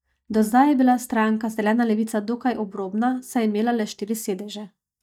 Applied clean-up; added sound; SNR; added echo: neural mask model DeepFilterNet 3.